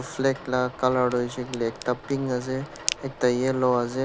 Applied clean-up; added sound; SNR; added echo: none; Crack; 13 dB; none.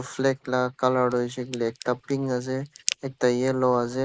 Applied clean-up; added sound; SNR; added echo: neural mask model Resemble Enhance denoiser.